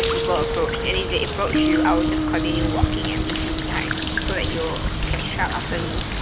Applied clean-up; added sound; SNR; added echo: none; Bird + Guitar; -5 dB; none.